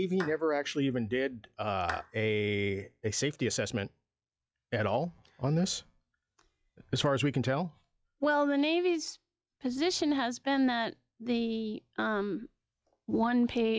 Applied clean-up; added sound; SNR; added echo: classical method log-MMSE.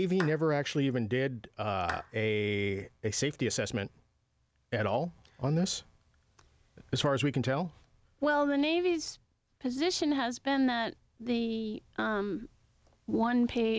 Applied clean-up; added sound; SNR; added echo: none; Clapping; 15 dB; none.